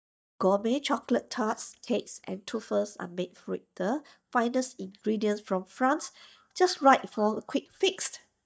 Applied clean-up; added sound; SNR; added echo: neural mask model DeepFilterNet 3.